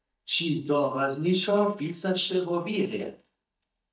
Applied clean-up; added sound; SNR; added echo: neural mask model DeepFilterNet 3.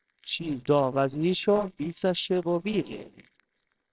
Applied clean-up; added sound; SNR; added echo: neural separator model SepFormer WHAMR!.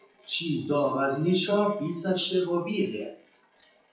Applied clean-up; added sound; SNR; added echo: classical method WPE with log-MMSE.